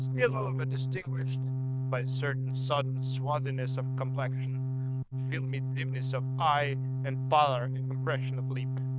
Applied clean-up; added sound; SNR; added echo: neural diffusion model UNIVERSE++.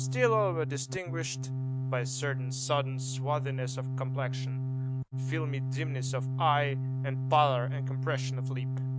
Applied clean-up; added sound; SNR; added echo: neural mask model RNNoise.